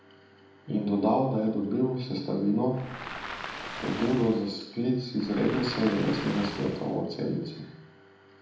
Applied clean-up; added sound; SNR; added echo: none; Waves, surf; 10 dB; reverberation time 0.8 s.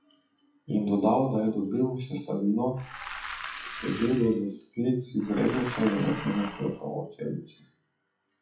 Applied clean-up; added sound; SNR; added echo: classical method WPE with log-MMSE.